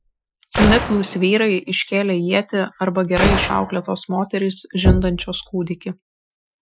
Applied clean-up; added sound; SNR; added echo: classical method Wiener filter.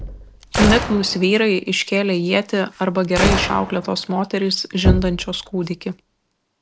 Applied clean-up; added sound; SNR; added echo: none; Knock + Gunshot, gunfire; 5 dB; none.